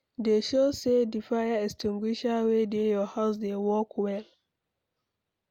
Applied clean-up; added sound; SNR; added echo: none; none; none; none.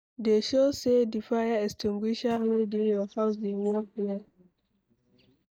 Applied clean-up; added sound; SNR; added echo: neural mask model DeepFilterNet 3.